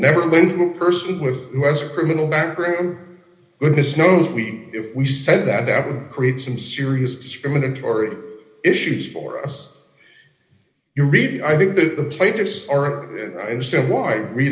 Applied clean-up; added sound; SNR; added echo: none; none; none; reverberation time 0.8 s.